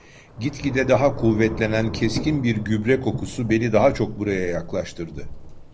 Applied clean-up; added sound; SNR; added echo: none; Thunder / Rain; 11 dB; none.